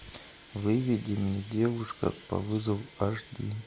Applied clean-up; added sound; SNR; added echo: none; none; none; none.